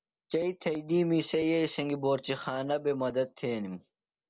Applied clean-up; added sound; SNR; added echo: none; none; none; none.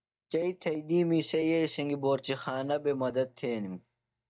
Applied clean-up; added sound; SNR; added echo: neural mask model DeepFilterNet 3.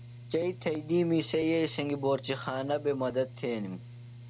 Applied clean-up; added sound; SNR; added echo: none; Mechanical fan; 15 dB; none.